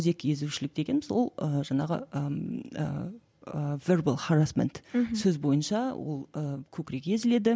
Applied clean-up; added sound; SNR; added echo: none; none; none; none.